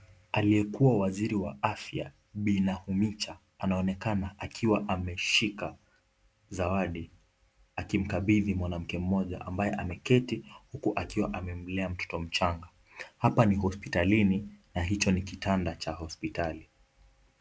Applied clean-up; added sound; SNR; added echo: none; none; none; none.